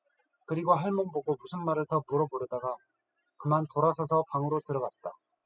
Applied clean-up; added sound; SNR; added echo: classical method spectral subtraction.